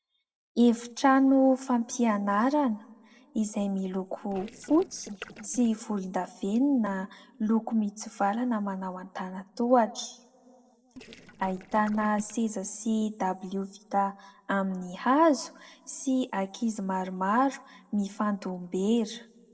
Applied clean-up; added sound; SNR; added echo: neural separator model SepFormer DNS4.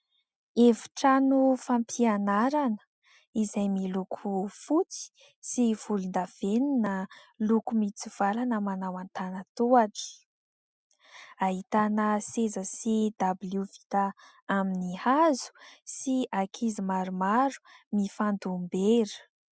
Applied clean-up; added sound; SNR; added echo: none; none; none; none.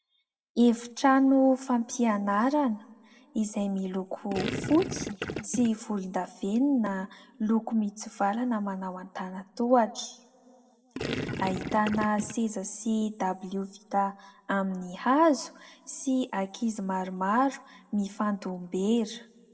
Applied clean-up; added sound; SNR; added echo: none; Gurgling; 6 dB; reverberation time 1.1 s.